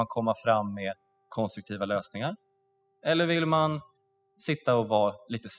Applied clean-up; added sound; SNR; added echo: classical method spectral subtraction.